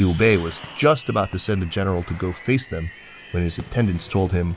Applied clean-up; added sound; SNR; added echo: none; Fireworks + Traffic noise, roadway noise; 19 dB; none.